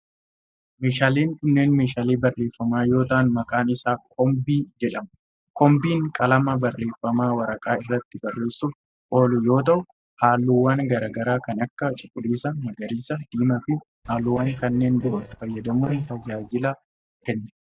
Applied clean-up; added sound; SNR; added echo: neural mask model DeepFilterNet 3.